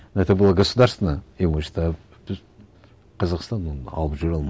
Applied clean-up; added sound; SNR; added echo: none; none; none; none.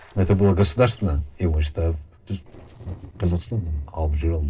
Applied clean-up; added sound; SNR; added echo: neural separator model SepFormer DNS4.